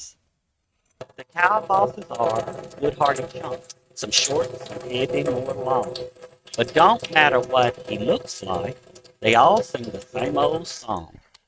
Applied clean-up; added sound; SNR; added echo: neural mask model RNNoise.